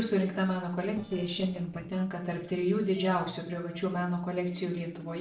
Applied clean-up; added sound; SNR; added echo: neural separator model SepFormer DNS4.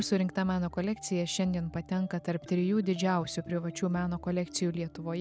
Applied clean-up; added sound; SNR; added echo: none; none; none; none.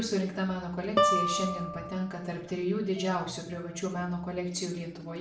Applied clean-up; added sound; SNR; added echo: none; Guitar; 0 dB; reverberation time 0.5 s.